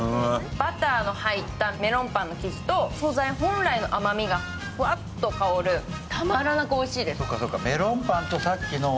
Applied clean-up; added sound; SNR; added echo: none; none; none; none.